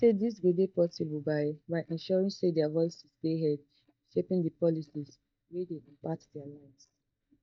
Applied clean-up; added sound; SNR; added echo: neural mask model DeepFilterNet 3.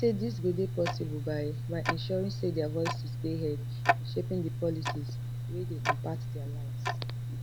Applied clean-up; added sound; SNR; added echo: none; Tick-tock; -1 dB; none.